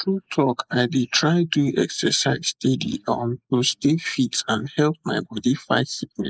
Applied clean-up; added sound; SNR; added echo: neural mask model Resemble Enhance denoiser.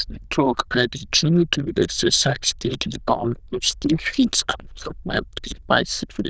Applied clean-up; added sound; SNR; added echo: neural diffusion model UNIVERSE++.